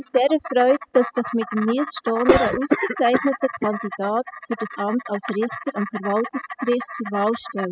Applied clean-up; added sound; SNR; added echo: classical method spectral subtraction.